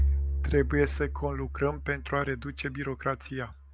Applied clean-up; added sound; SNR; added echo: none; Bowed string instrument; 1 dB; none.